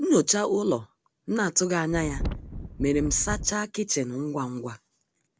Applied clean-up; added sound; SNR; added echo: none; Wind; 6 dB; none.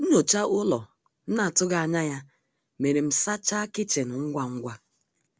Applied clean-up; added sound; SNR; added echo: none; none; none; none.